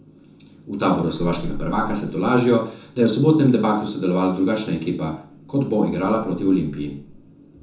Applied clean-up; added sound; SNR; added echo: none; none; none; reverberation time 0.7 s.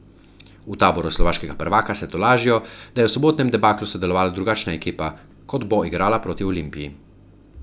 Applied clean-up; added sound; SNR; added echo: none; none; none; none.